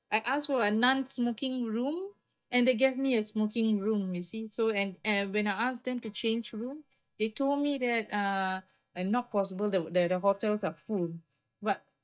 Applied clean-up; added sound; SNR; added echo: neural mask model DeepFilterNet 3.